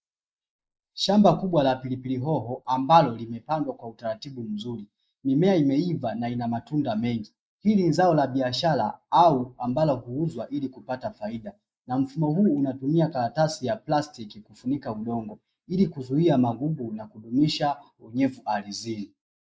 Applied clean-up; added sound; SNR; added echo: neural mask model Resemble Enhance denoiser.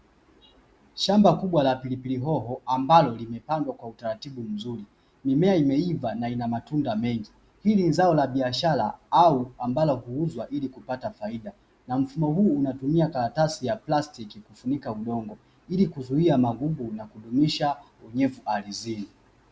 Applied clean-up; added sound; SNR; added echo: none; none; none; none.